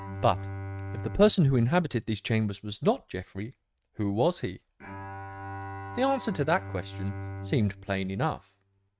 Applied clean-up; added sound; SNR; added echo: neural mask model RNNoise.